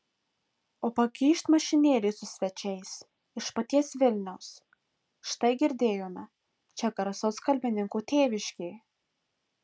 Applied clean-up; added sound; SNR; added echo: none; none; none; none.